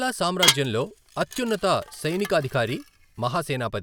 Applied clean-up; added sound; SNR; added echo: none; Dishes, pots, and pans / Glass; 5 dB; none.